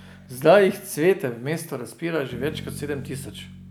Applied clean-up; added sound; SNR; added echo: none; Bass guitar; 17 dB; none.